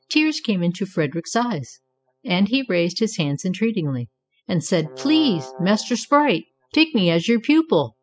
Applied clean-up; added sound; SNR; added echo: classical method spectral subtraction.